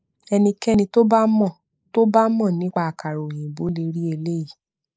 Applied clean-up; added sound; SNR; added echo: neural mask model Resemble Enhance denoiser.